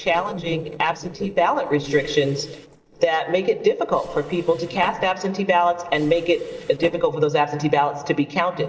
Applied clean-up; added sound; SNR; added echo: neural separator model SepFormer DNS4.